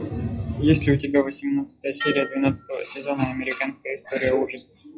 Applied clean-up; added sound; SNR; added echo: classical method WPE with log-MMSE.